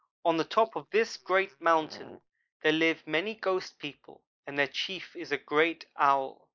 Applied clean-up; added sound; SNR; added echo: neural mask model Resemble Enhance denoiser.